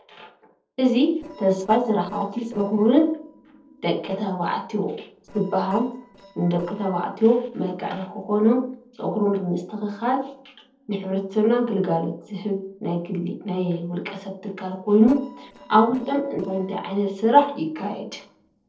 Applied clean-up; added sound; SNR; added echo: neural separator model SepFormer DNS4.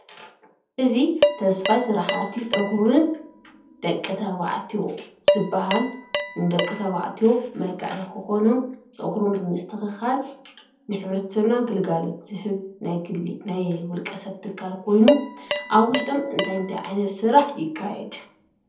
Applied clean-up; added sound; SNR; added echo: none; Dishes, pots, and pans; 4 dB; reverberation time 0.7 s.